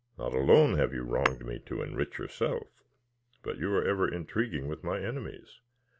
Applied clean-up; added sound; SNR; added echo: none; Tap / Hammer; 9 dB; none.